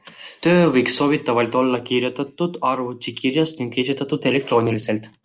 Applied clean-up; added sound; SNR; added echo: none; none; none; none.